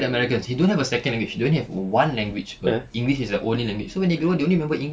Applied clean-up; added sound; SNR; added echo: none; none; none; none.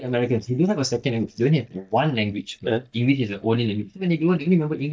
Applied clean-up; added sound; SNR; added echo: neural mask model DeepFilterNet 3.